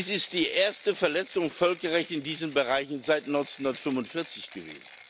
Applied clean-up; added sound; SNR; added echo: none; Mechanisms; 19 dB; none.